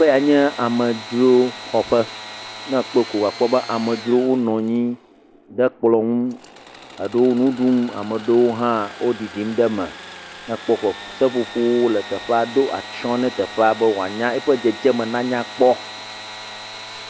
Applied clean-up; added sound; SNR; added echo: none; Sawing / Engine; 16 dB; none.